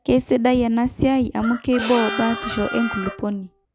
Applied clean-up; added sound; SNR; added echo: none; Bowed string instrument + Chicken, rooster; 9 dB; none.